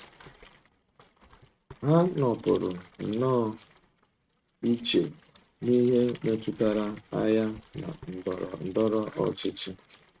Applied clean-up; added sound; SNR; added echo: neural mask model RNNoise.